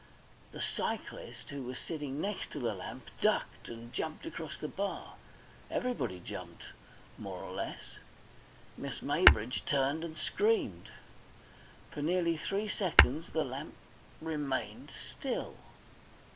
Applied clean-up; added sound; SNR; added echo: none; Tap / Hammer / Glass; -2 dB; none.